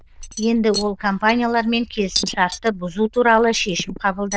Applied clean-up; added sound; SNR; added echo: neural diffusion model UNIVERSE++.